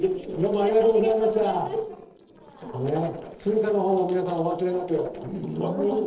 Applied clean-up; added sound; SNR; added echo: neural separator model SepFormer DNS4.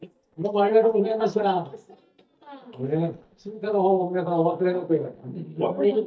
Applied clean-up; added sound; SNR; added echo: neural mask model DeepFilterNet 3.